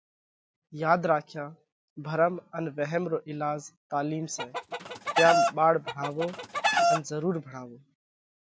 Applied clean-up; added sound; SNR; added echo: none; Chicken, rooster; -2 dB; none.